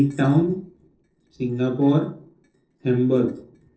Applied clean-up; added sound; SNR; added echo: neural separator model SepFormer DNS4.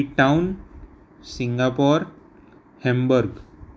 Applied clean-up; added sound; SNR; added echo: none; none; none; none.